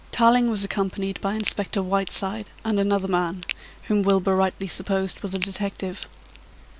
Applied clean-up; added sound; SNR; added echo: none; Crack; 11 dB; none.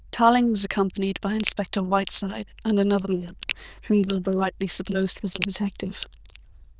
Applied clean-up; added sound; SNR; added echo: neural diffusion model UNIVERSE++.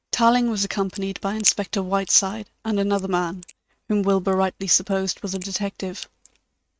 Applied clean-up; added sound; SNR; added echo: neural mask model RNNoise.